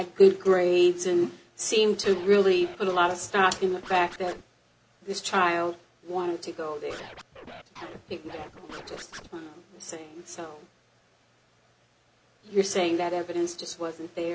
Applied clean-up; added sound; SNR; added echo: none; Scratching (performance technique); 18 dB; none.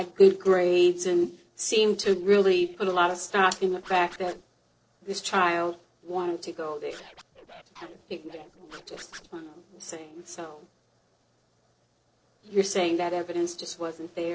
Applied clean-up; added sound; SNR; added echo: neural separator model SepFormer DNS4.